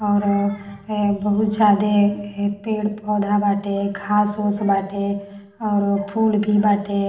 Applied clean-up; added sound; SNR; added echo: none; none; none; reverberation time 0.7 s.